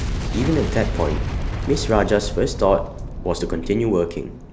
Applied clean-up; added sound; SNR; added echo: none; Boom; 4 dB; none.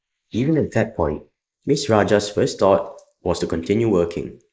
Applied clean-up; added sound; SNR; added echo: neural mask model Resemble Enhance denoiser.